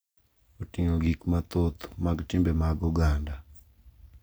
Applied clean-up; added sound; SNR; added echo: none; none; none; none.